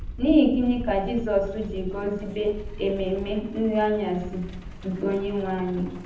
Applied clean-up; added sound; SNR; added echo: none; Truck; 11 dB; reverberation time 0.8 s.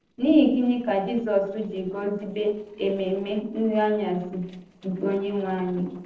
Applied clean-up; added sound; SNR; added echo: neural separator model SepFormer DNS4.